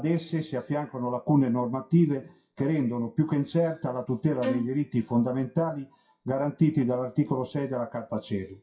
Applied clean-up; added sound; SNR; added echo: classical method WPE with log-MMSE.